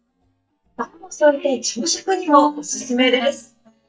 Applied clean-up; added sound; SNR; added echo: neural mask model DeepFilterNet 3.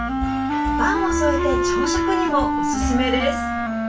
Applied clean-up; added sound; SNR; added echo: none; Wind instrument, woodwind instrument; -2 dB; reverberation time 0.2 s.